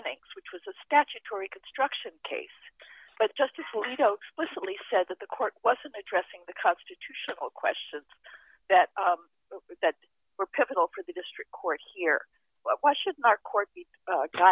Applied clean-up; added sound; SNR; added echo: none; none; none; none.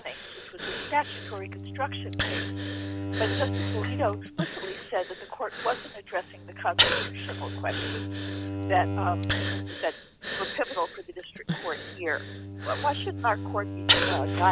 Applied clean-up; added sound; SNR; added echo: none; Breathing + Bowed string instrument; -1 dB; none.